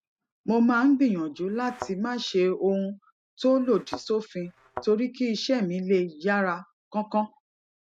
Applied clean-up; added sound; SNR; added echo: neural mask model RNNoise.